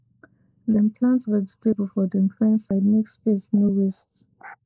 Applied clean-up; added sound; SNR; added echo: neural mask model Resemble Enhance denoiser.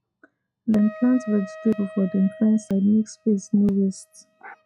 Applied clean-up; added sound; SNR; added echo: classical method log-MMSE.